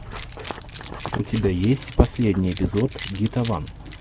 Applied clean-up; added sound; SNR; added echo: none; Keys jangling; 19 dB; none.